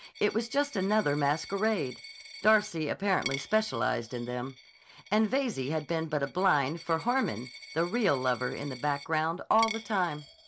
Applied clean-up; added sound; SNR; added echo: none; Coin (dropping); 16 dB; none.